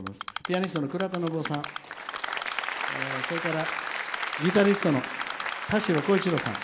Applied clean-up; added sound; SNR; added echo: none; Typing; 12 dB; none.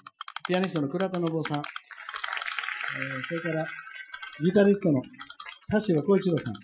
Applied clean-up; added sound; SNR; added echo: classical method Wiener filter.